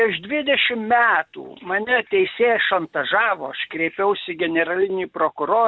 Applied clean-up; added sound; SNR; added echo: none; none; none; none.